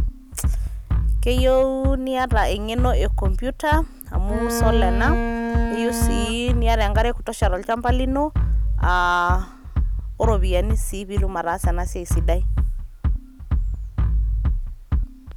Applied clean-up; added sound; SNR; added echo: none; Bass drum + Bowed string instrument; -4 dB; none.